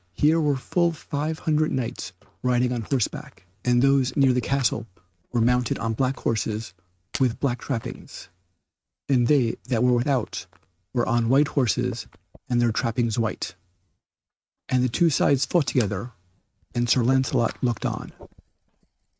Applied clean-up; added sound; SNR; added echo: neural mask model RNNoise.